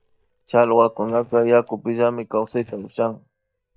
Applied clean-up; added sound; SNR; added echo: neural mask model DeepFilterNet 3.